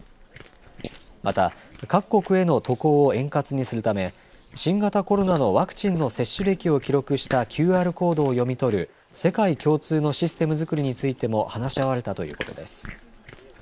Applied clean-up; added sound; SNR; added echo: neural mask model Resemble Enhance denoiser.